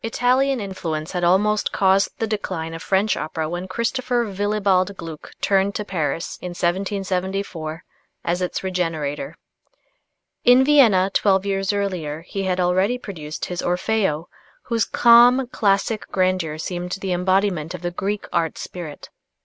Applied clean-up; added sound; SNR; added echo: none; none; none; none.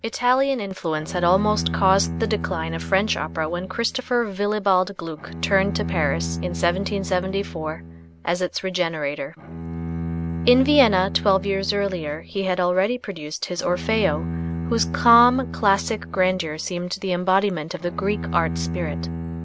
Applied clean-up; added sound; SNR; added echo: none; Bowed string instrument; 8 dB; none.